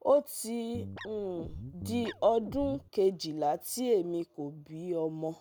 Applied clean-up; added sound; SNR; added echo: none; Guitar; 11 dB; none.